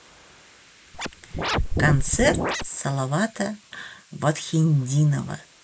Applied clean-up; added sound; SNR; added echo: neural mask model Resemble Enhance denoiser.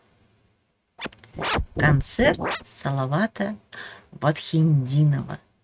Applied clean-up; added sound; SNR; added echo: neural mask model RNNoise.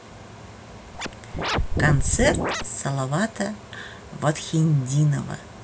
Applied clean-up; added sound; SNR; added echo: none; Scratching (performance technique); 0 dB; none.